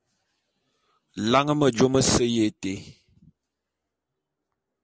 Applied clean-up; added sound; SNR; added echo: none; none; none; none.